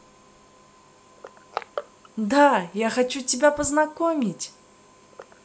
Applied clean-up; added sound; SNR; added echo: none; Crushing; 18 dB; none.